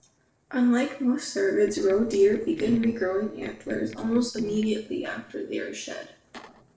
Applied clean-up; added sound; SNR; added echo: neural separator model SepFormer DNS4.